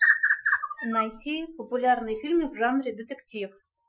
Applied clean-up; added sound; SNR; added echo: classical method Wiener filter.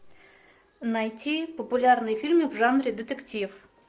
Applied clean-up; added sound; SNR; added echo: none; none; none; none.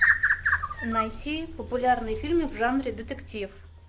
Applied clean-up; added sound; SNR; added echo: none; Bird; 0 dB; none.